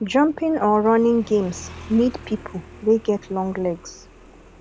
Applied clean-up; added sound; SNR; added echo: none; Motorcycle; 20 dB; none.